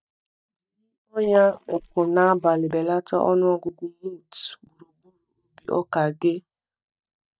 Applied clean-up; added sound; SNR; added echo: neural mask model DeepFilterNet 3.